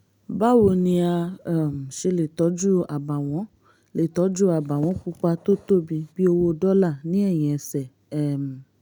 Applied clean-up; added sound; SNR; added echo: none; none; none; none.